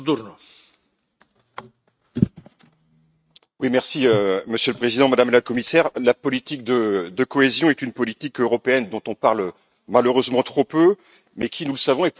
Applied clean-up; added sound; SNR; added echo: neural mask model RNNoise.